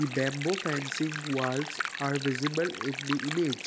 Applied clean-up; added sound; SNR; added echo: none; Stream; 6 dB; none.